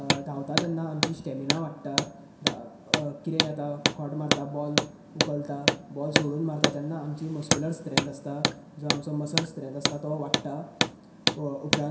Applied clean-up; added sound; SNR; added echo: none; Hammer; -3 dB; reverberation time 0.7 s.